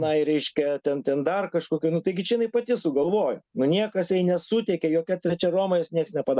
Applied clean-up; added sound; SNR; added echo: none; none; none; none.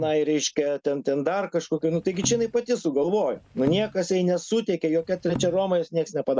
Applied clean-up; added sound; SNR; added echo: none; Percussion; 14 dB; none.